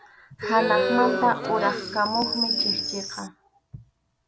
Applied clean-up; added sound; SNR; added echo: none; Chirp, tweet + Crowd; 0 dB; none.